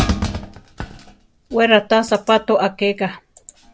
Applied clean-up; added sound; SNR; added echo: none; Thump, thud; 9 dB; none.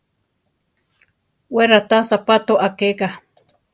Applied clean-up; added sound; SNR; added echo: none; none; none; none.